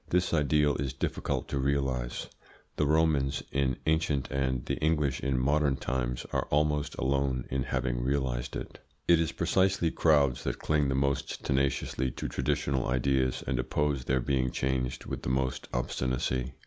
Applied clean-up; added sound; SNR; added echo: none; none; none; none.